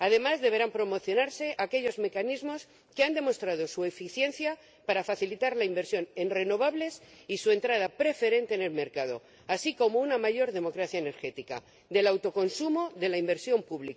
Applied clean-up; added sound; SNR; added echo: none; none; none; none.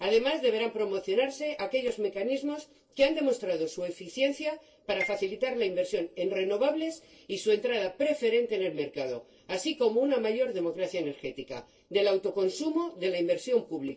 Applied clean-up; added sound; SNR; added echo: neural separator model SepFormer DNS4.